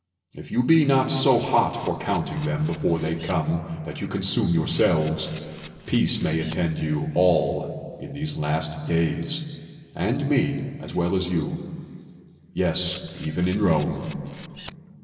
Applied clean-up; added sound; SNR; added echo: none; Camera; 18 dB; reverberation time 2.8 s.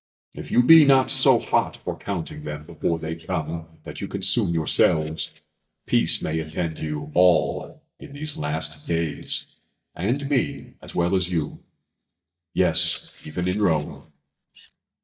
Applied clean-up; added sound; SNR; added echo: neural mask model DeepFilterNet 3.